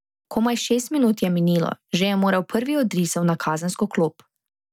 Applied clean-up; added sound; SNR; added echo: none; none; none; none.